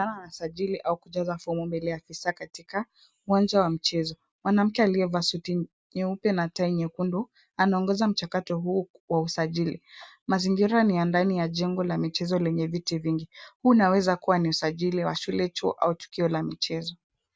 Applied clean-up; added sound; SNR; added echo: none; none; none; none.